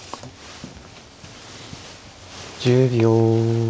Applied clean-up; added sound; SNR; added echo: none; none; none; none.